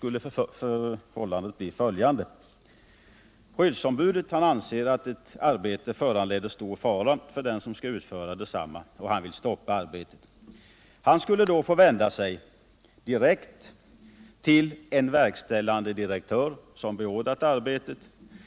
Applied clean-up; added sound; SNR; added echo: none; none; none; none.